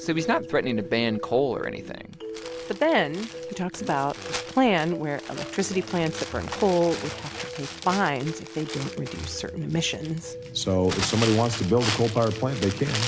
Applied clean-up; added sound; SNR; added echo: none; Crumpling, crinkling; 11 dB; none.